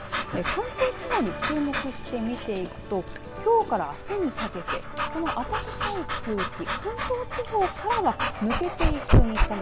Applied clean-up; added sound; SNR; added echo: none; Dog / Breathing; 0 dB; none.